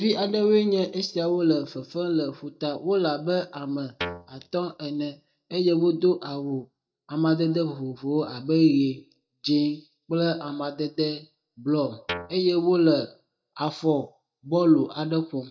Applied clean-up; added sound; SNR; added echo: neural mask model DeepFilterNet 3.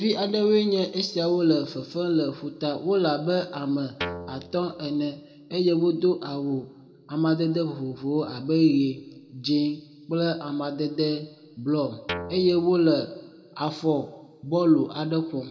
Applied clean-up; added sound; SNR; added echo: none; Guitar; 11 dB; reverberation time 1.6 s.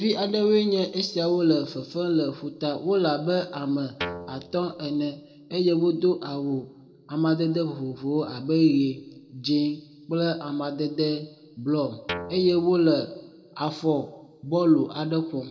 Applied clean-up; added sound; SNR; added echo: neural separator model SepFormer DNS4.